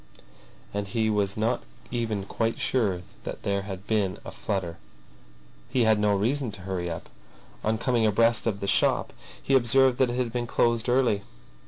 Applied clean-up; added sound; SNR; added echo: none; none; none; none.